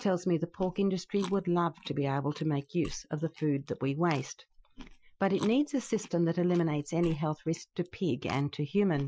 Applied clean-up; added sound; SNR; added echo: classical method Wiener filter.